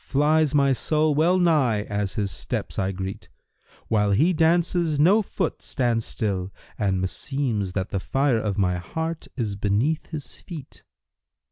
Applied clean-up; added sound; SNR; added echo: none; none; none; none.